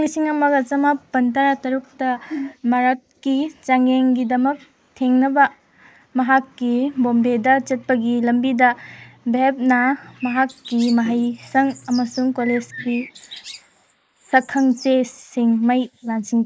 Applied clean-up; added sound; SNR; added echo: neural mask model Resemble Enhance denoiser.